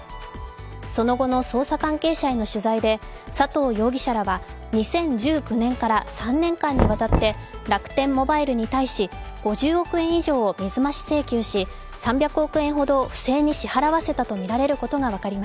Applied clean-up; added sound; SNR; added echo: none; Knock; 5 dB; none.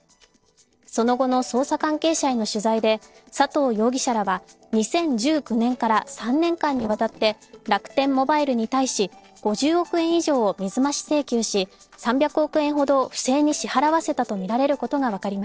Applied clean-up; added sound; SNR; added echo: neural separator model SepFormer DNS4.